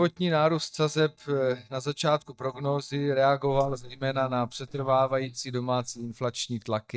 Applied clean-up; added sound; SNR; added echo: neural mask model DeepFilterNet 3.